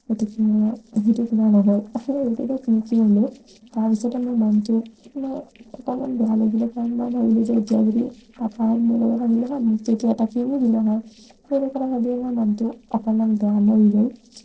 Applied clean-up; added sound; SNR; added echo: neural separator model SepFormer DNS4.